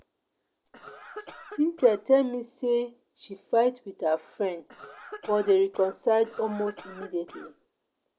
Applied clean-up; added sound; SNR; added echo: none; Cough; 17 dB; none.